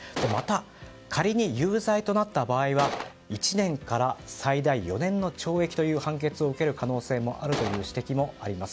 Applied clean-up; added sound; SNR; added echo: none; Gunshot, gunfire; 4 dB; none.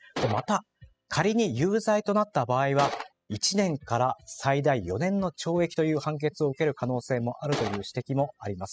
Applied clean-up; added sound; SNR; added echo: classical method spectral subtraction.